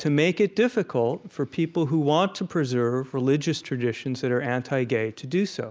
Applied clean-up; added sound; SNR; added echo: none; none; none; none.